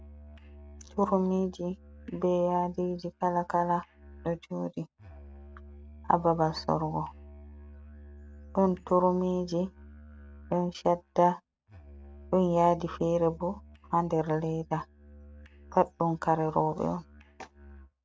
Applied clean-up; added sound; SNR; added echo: neural mask model RNNoise.